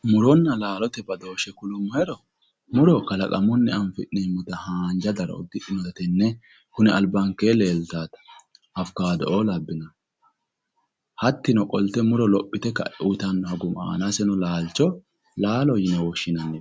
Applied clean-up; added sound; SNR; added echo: none; none; none; none.